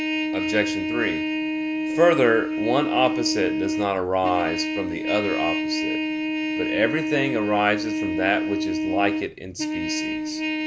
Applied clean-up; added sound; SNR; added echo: none; Trumpet; 1 dB; none.